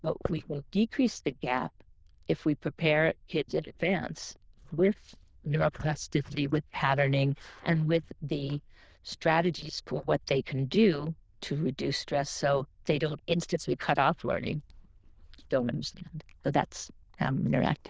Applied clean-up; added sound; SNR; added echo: neural diffusion model UNIVERSE++.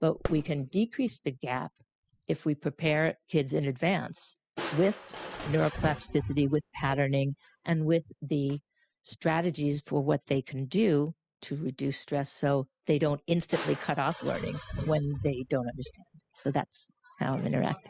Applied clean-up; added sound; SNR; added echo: classical method spectral subtraction.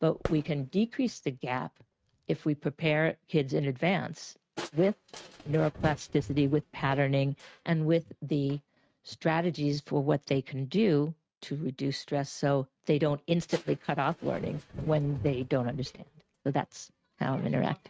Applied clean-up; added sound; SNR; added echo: neural mask model RNNoise.